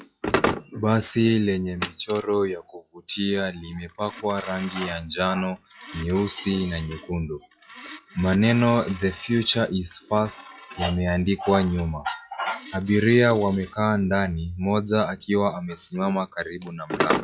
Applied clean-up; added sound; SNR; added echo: classical method log-MMSE.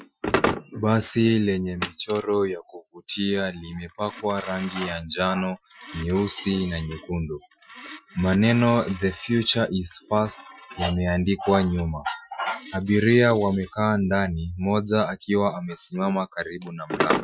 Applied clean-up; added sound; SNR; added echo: classical method Wiener filter.